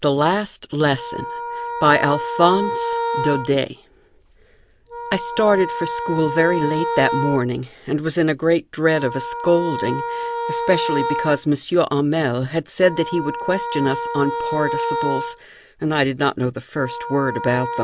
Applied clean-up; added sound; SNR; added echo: none; Wind instrument, woodwind instrument; 6 dB; none.